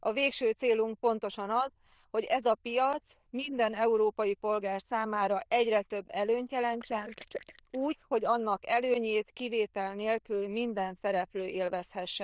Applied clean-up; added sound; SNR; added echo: neural diffusion model UNIVERSE++.